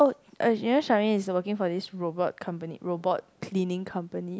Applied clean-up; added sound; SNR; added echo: none; none; none; none.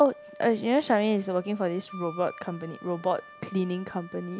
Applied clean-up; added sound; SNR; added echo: none; Wind instrument, woodwind instrument; 19 dB; none.